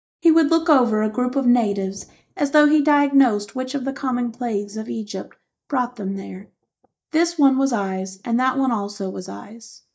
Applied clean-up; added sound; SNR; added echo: neural mask model DeepFilterNet 3.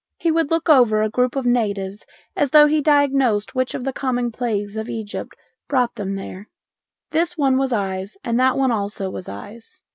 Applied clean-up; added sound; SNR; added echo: none; none; none; none.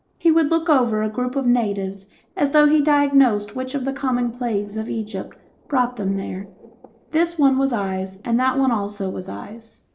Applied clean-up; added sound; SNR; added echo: neural separator model SepFormer DNS4.